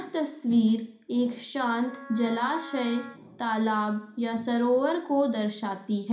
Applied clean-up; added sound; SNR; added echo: none; Wind instrument, woodwind instrument; 18 dB; reverberation time 0.5 s.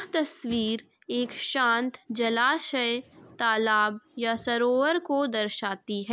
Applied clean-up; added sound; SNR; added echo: none; none; none; none.